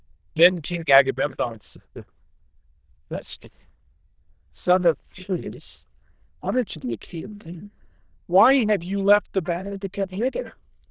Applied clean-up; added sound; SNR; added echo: neural diffusion model UNIVERSE++.